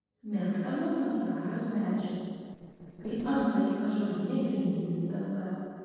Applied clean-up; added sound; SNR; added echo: neural separator model SepFormer DNS4.